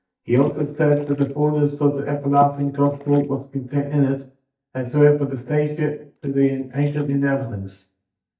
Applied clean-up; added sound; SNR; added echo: neural mask model DeepFilterNet 3.